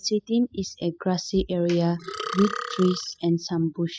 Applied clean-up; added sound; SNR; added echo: classical method spectral subtraction.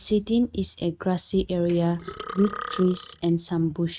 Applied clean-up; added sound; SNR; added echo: neural mask model RNNoise.